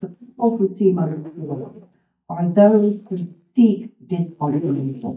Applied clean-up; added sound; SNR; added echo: neural mask model DeepFilterNet 3.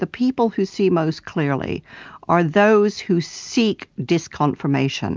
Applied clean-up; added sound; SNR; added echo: none; none; none; none.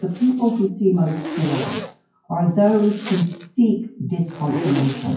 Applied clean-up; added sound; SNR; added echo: classical method WPE with log-MMSE.